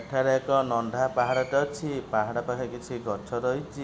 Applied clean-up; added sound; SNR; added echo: none; none; none; none.